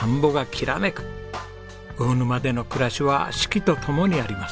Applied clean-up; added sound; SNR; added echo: none; none; none; none.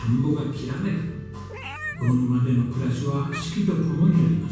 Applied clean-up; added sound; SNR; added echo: none; Meow; 16 dB; reverberation time 1.2 s.